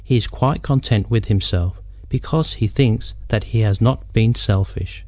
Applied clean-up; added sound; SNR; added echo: none; none; none; none.